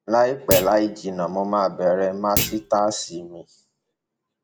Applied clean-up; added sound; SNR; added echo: none; Thump, thud; 8 dB; none.